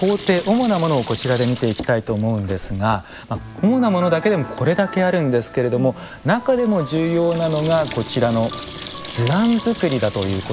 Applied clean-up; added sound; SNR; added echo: none; Sink (filling or washing) / Water tap, faucet; 15 dB; none.